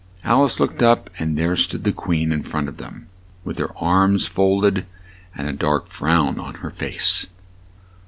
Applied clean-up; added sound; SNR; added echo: none; none; none; none.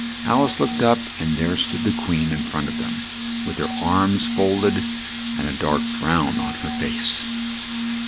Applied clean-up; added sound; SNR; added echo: none; Glass + Sink (filling or washing) / Water tap, faucet; 2 dB; none.